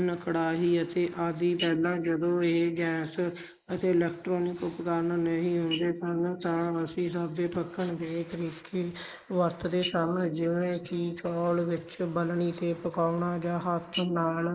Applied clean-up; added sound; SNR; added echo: neural mask model Resemble Enhance denoiser.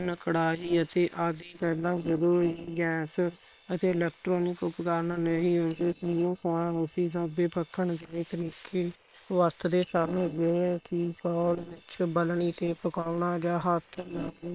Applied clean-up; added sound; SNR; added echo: neural separator model SepFormer WHAM!.